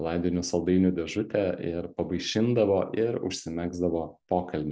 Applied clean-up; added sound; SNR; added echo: none; none; none; none.